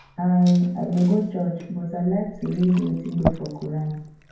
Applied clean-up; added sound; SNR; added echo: none; Liquid; 12 dB; reverberation time 0.9 s.